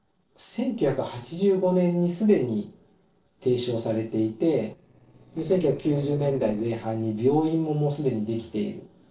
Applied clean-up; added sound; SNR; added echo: neural separator model SepFormer DNS4.